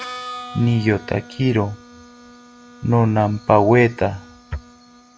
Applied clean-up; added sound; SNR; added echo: none; Harmonica; 18 dB; none.